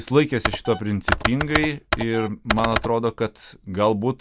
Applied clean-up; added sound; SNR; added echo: none; Computer keyboard; 4 dB; none.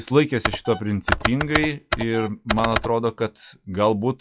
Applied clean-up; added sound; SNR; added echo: classical method log-MMSE.